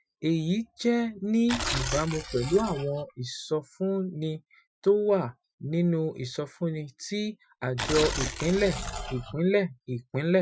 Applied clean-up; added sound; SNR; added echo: classical method Wiener filter.